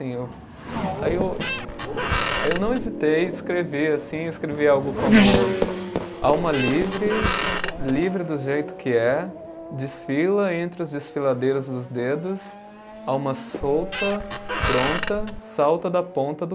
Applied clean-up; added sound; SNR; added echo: none; Squeak + Race car, auto racing / Accelerating, revving, vroom; 2 dB; none.